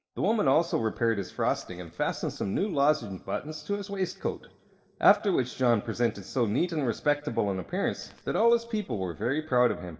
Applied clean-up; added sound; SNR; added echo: neural separator model SepFormer DNS4.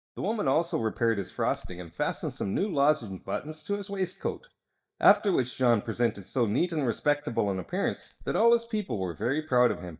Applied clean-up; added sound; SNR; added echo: neural mask model DeepFilterNet 3.